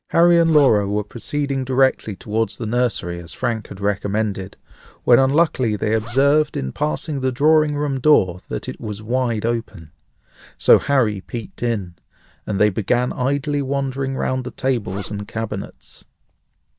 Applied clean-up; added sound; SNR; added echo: neural mask model DeepFilterNet 3.